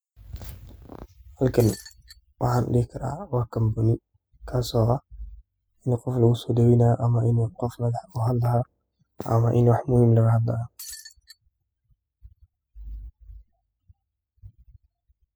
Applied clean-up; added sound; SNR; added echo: classical method spectral subtraction.